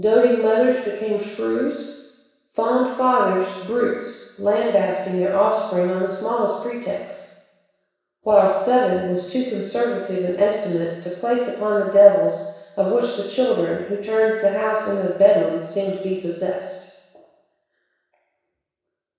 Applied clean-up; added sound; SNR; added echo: none; none; none; reverberation time 1.1 s.